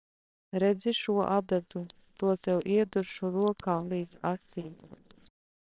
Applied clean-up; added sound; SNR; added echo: neural separator model SepFormer WHAMR!.